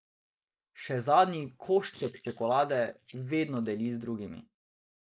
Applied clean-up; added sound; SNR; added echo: neural mask model Resemble Enhance denoiser.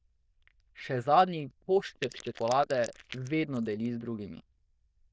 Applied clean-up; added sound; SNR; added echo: neural diffusion model UNIVERSE++.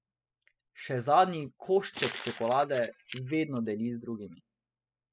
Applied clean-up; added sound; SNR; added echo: classical method spectral subtraction.